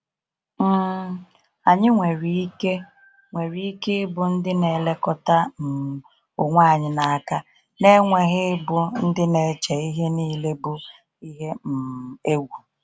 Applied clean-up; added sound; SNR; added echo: none; none; none; none.